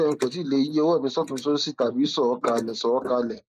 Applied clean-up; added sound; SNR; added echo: neural mask model Resemble Enhance denoiser.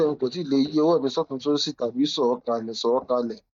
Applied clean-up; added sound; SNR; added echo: neural mask model DeepFilterNet 3.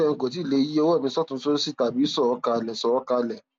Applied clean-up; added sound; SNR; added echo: none; none; none; none.